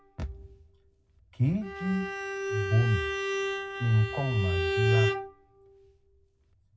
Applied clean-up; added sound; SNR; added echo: none; Bowed string instrument; 4 dB; reverberation time 0.4 s.